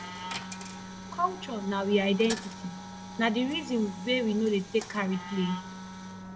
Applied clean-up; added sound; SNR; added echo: none; Coin (dropping) + Wind instrument, woodwind instrument; 10 dB; none.